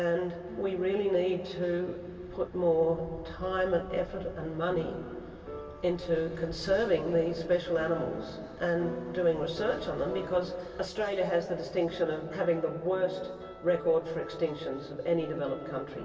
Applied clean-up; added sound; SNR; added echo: none; none; none; reverberation time 2.4 s.